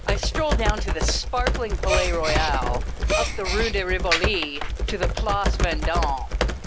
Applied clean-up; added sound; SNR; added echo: none; Computer keyboard + Gasp; -3 dB; none.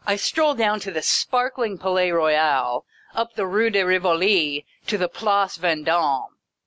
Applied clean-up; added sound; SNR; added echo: none; none; none; none.